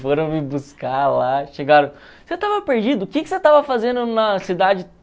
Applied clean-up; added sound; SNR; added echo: none; none; none; none.